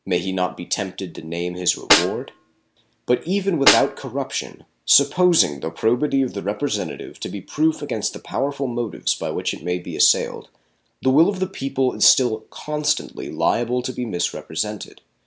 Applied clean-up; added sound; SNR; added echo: none; Snare drum; 2 dB; none.